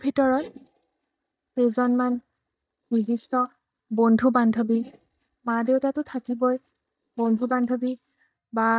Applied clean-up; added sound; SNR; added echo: neural mask model DeepFilterNet 3.